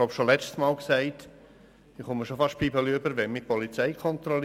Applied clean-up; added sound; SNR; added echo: none; none; none; none.